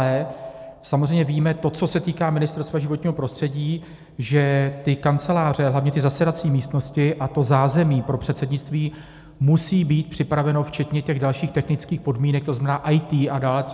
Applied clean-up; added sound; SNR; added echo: none; none; none; none.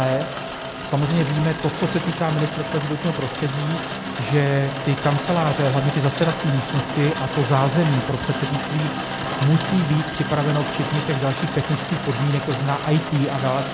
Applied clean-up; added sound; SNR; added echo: none; Rain; 6 dB; none.